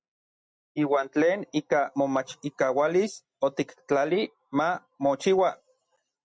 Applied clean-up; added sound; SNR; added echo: none; none; none; none.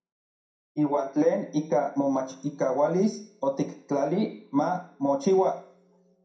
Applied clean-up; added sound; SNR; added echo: none; none; none; reverberation time 0.5 s.